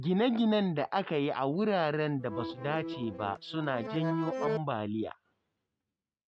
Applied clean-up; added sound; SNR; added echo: neural mask model RNNoise.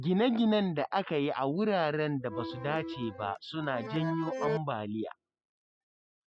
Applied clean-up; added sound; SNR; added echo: classical method spectral subtraction.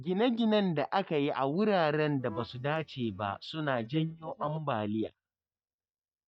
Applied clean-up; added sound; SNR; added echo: neural mask model DeepFilterNet 3.